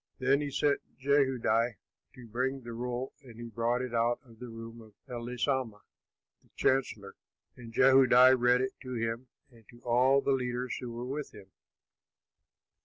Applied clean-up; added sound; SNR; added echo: none; none; none; none.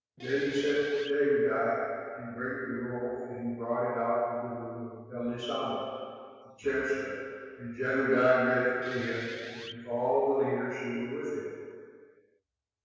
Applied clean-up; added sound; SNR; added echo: none; Guitar; 16 dB; reverberation time 1.9 s.